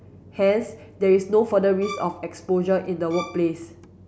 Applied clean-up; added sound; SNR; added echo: none; Bowed string instrument; 15 dB; none.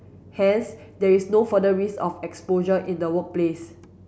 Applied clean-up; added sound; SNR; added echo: none; none; none; none.